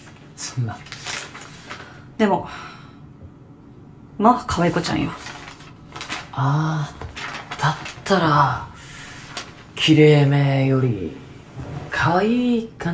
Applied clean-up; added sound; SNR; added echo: none; none; none; reverberation time 0.2 s.